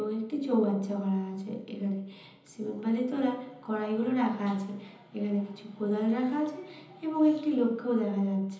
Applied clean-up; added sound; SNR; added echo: none; none; none; reverberation time 1.3 s.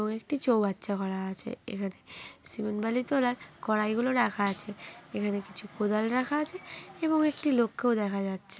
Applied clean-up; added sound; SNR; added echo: none; none; none; none.